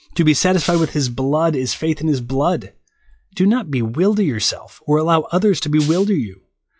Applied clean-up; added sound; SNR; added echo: classical method log-MMSE.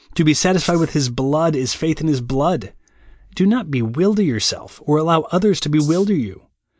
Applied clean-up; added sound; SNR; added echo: neural mask model Resemble Enhance denoiser.